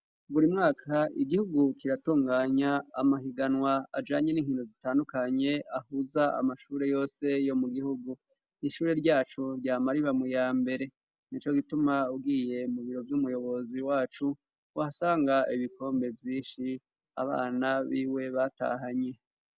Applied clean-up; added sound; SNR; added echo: none; none; none; none.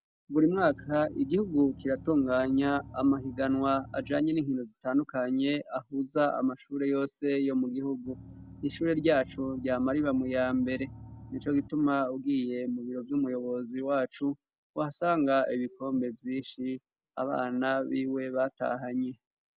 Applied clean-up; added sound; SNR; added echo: none; Engine; 17 dB; none.